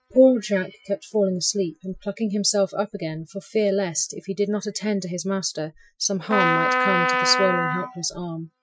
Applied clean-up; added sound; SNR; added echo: classical method Wiener filter.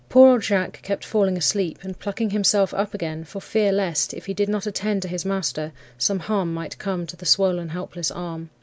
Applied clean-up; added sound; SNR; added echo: none; none; none; none.